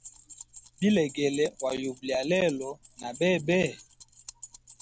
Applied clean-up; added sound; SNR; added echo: none; Keys jangling; 19 dB; none.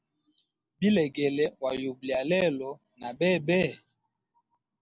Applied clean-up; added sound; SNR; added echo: none; none; none; none.